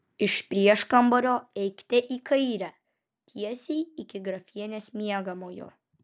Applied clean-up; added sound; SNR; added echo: none; none; none; none.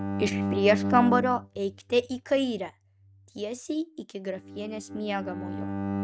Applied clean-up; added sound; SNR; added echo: neural mask model RNNoise.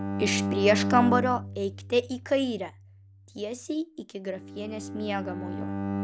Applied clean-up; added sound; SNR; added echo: none; Bowed string instrument; 4 dB; none.